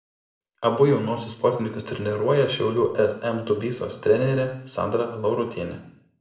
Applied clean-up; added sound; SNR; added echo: none; none; none; reverberation time 0.6 s.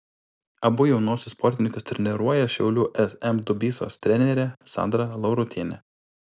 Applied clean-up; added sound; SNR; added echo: none; none; none; none.